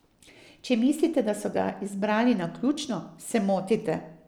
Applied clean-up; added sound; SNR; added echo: none; none; none; none.